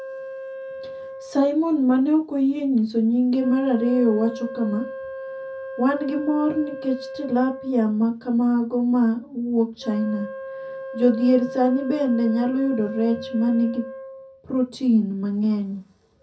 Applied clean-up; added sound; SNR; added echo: none; Wind instrument, woodwind instrument; 14 dB; reverberation time 0.3 s.